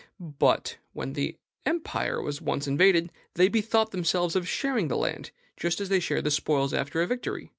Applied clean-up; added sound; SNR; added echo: none; none; none; none.